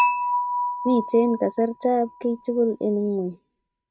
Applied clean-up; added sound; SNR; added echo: neural mask model RNNoise.